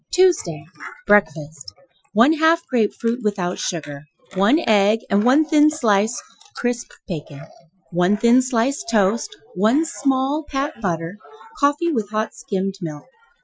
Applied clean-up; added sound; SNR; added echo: classical method Wiener filter.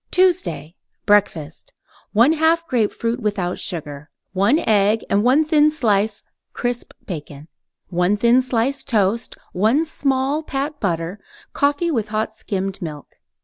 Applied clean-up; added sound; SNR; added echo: none; none; none; none.